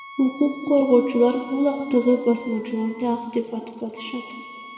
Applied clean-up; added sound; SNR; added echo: none; Wind instrument, woodwind instrument; 19 dB; reverberation time 2.1 s.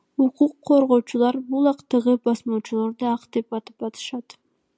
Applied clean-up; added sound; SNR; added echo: none; none; none; none.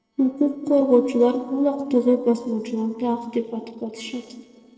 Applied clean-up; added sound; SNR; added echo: neural separator model SepFormer DNS4.